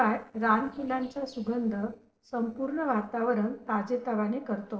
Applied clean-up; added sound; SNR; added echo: neural separator model SepFormer DNS4.